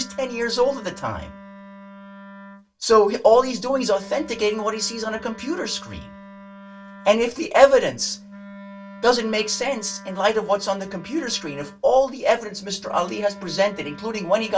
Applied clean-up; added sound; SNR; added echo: none; Wind instrument, woodwind instrument; 19 dB; reverberation time 0.2 s.